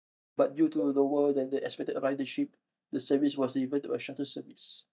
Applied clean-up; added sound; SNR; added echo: neural mask model DeepFilterNet 3.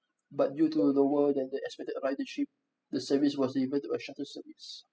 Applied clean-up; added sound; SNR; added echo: classical method spectral subtraction.